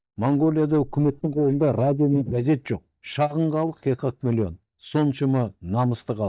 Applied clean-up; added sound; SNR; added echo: neural mask model DeepFilterNet 3.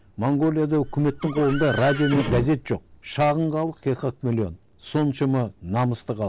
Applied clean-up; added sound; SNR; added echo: none; Livestock, farm animals, working animals; 9 dB; none.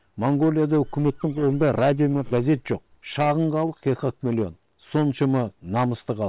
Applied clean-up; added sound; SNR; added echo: neural separator model SepFormer WHAM!.